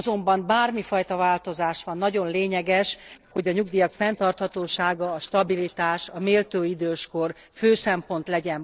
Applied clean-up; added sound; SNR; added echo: neural separator model SepFormer DNS4.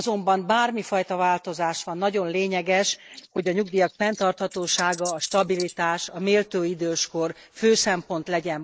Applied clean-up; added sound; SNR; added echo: neural mask model Resemble Enhance denoiser.